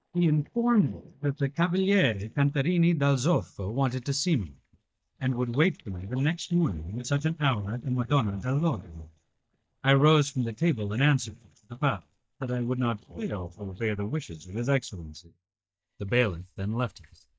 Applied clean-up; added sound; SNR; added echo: neural mask model DeepFilterNet 3.